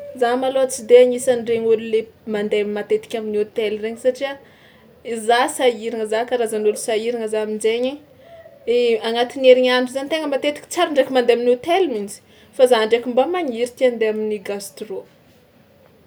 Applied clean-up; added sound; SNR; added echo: none; none; none; none.